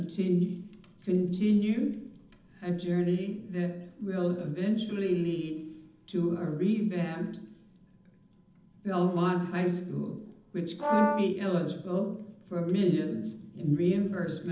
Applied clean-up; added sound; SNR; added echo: none; Brass instrument; 1 dB; reverberation time 0.8 s.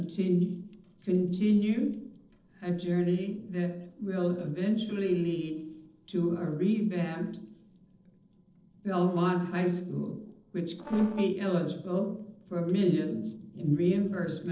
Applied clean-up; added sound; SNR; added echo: neural separator model SepFormer DNS4.